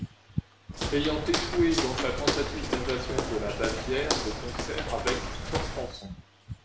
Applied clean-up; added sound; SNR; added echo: none; Walk, footsteps; 1 dB; none.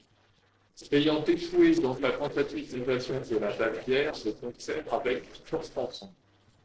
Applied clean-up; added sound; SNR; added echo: neural separator model SepFormer DNS4.